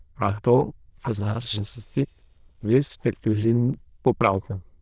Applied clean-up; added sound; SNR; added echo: neural diffusion model UNIVERSE++.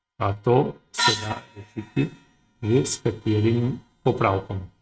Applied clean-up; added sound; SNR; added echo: neural mask model RNNoise.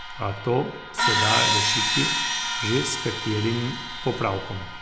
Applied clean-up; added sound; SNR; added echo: none; Crash cymbal; -1 dB; none.